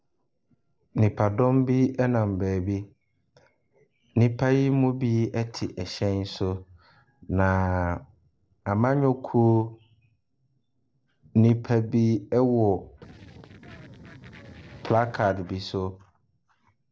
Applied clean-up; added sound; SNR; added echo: neural separator model SepFormer DNS4.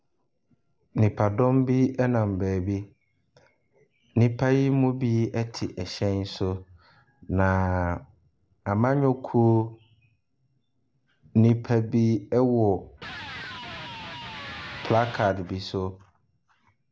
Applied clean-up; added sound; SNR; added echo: none; Electric guitar; 14 dB; none.